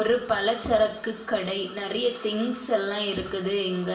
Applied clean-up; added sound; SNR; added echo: none; none; none; reverberation time 0.9 s.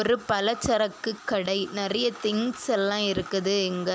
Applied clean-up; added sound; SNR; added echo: none; none; none; none.